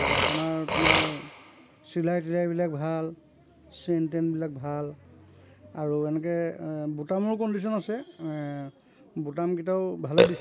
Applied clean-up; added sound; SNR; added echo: none; Burping, eructation; 2 dB; none.